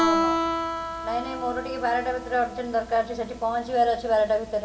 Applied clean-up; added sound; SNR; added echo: none; Guitar; 4 dB; reverberation time 0.7 s.